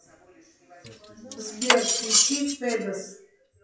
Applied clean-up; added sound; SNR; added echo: classical method WPE with log-MMSE.